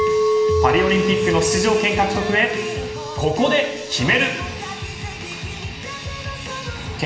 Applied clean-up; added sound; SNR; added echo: none; Chink, clink; 2 dB; reverberation time 1.0 s.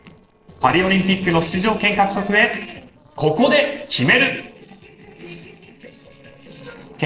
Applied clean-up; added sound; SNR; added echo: neural separator model SepFormer DNS4.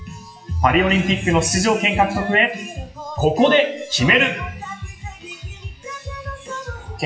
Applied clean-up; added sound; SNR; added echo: classical method WPE with log-MMSE.